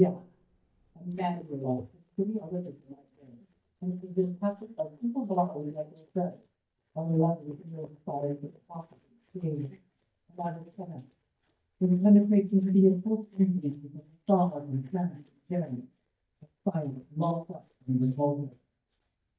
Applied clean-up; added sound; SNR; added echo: neural mask model DeepFilterNet 3.